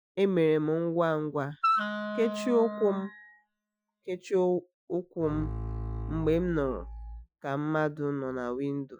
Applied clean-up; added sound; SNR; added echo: classical method Wiener filter.